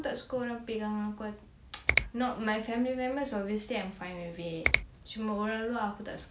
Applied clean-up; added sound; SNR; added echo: none; Finger snapping; -2 dB; none.